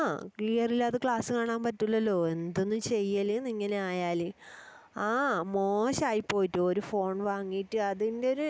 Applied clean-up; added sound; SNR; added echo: none; none; none; none.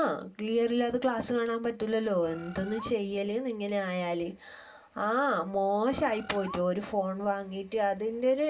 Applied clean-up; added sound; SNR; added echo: none; Bird; 15 dB; reverberation time 0.2 s.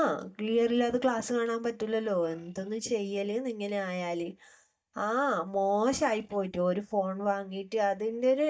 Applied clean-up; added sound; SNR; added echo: neural mask model DeepFilterNet 3.